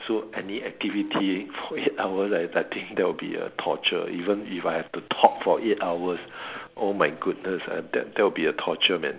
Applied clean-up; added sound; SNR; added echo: none; none; none; none.